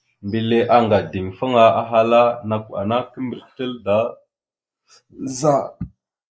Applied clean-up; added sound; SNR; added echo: neural mask model Resemble Enhance denoiser.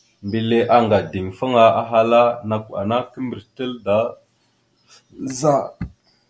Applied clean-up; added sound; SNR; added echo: none; none; none; none.